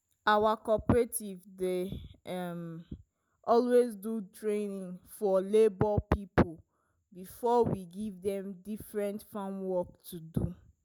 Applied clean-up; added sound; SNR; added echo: none; none; none; none.